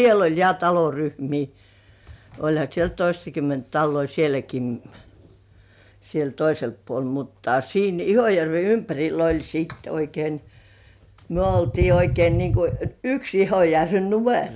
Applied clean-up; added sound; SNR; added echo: none; none; none; none.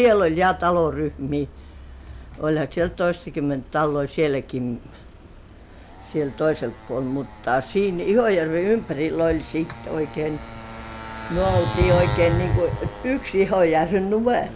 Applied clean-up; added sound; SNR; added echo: none; Motorcycle; 15 dB; none.